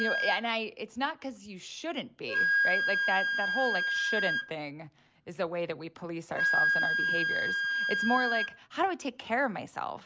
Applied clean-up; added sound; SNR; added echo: none; Wind instrument, woodwind instrument; -3 dB; none.